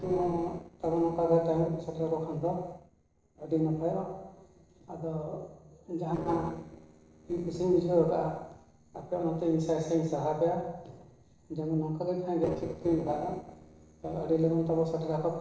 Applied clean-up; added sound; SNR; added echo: neural separator model SepFormer DNS4.